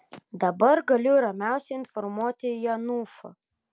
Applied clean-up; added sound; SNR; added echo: none; none; none; none.